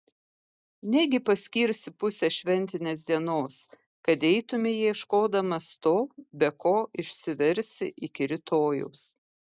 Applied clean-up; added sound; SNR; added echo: none; none; none; none.